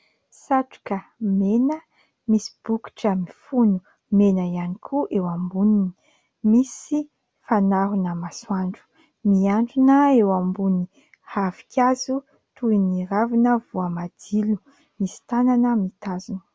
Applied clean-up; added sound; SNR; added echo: none; none; none; none.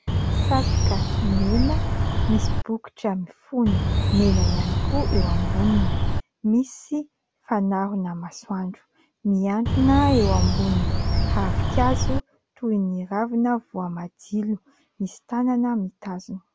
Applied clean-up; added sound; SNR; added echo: none; Bird; -4 dB; none.